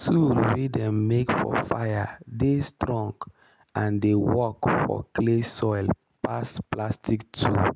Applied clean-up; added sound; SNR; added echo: none; none; none; none.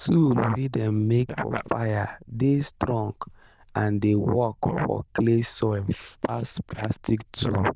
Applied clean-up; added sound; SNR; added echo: neural diffusion model UNIVERSE++.